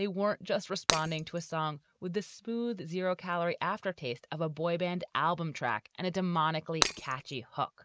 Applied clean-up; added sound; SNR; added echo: none; Shatter; -1 dB; none.